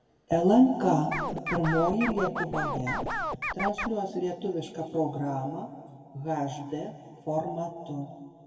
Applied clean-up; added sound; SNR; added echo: none; Scratching (performance technique); 4 dB; reverberation time 1.8 s.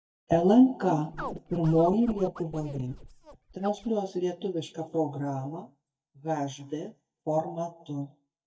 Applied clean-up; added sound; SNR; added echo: neural mask model DeepFilterNet 3.